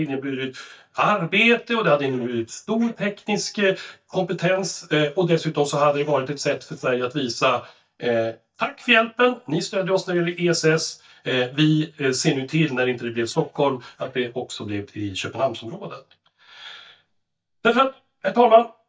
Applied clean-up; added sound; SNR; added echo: neural mask model DeepFilterNet 3.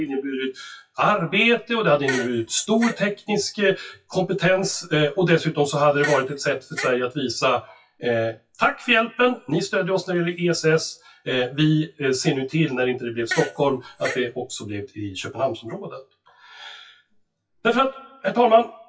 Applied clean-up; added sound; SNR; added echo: classical method WPE with log-MMSE.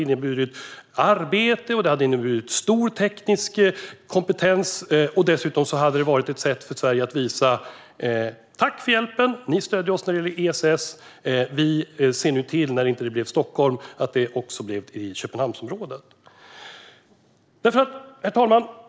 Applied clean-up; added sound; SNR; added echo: none; none; none; none.